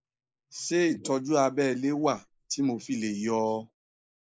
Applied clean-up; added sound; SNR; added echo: neural mask model Resemble Enhance denoiser.